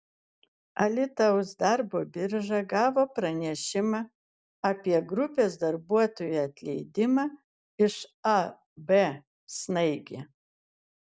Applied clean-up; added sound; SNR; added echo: none; none; none; none.